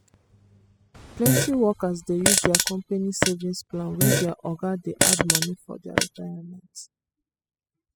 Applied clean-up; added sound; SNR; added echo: classical method spectral subtraction.